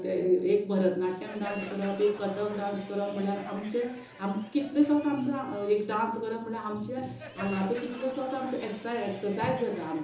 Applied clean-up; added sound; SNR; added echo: none; Crowd; 18 dB; reverberation time 0.6 s.